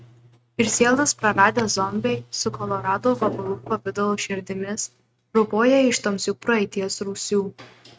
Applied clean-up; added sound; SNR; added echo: neural mask model RNNoise.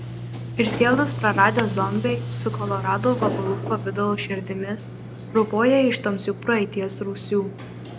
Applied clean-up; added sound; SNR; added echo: none; Sliding door; 8 dB; none.